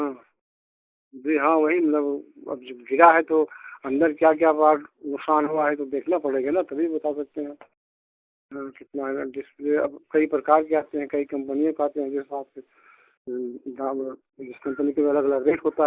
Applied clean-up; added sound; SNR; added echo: neural mask model Resemble Enhance denoiser.